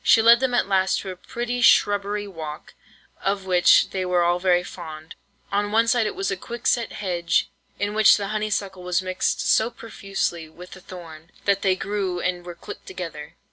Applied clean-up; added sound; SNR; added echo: none; none; none; none.